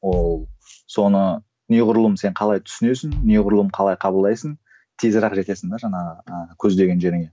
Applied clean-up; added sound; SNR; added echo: none; Bass drum; 12 dB; none.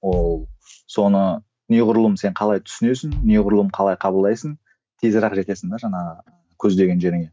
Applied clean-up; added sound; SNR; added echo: neural mask model RNNoise.